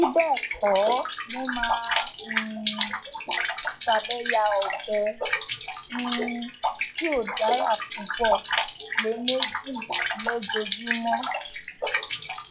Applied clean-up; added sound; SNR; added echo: classical method log-MMSE.